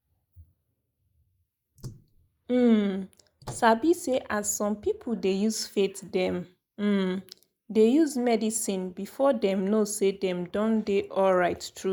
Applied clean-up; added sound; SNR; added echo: neural mask model Resemble Enhance denoiser.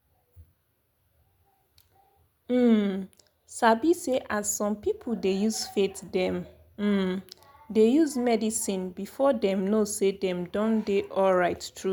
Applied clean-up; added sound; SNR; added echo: none; none; none; none.